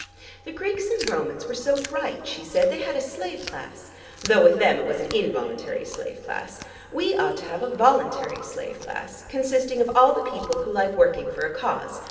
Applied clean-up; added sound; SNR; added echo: none; Chewing, mastication; 19 dB; reverberation time 2.7 s.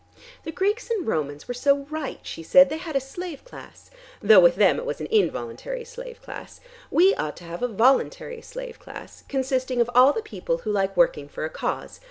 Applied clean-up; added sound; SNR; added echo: none; none; none; none.